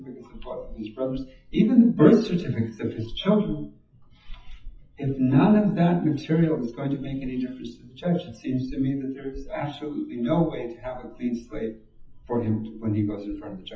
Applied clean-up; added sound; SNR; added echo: classical method WPE with log-MMSE.